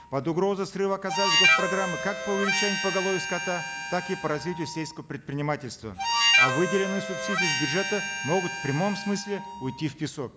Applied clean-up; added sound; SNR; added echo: none; Harmonica; -1 dB; none.